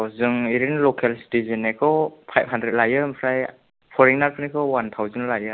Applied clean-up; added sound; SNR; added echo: none; none; none; none.